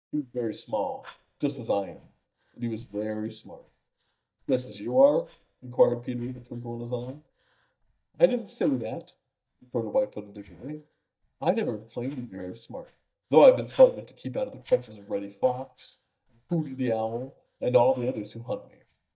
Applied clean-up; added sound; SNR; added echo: neural mask model DeepFilterNet 3.